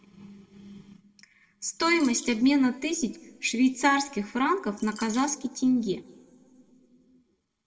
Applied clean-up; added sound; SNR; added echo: none; Bird vocalization, bird call, bird song; 19 dB; reverberation time 1.9 s.